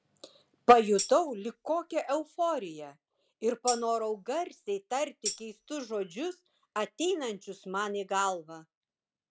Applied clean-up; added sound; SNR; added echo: none; Tambourine; 10 dB; none.